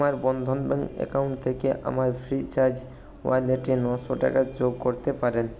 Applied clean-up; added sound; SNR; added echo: none; none; none; none.